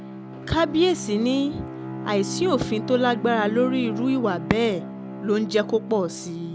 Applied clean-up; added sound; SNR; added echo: none; Bowed string instrument; 9 dB; none.